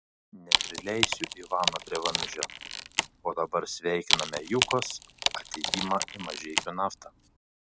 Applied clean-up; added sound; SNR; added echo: none; Wood; -2 dB; none.